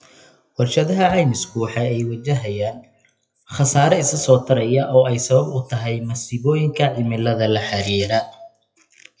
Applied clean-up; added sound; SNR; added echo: classical method WPE with log-MMSE.